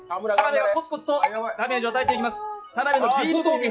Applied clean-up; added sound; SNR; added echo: classical method WPE with log-MMSE.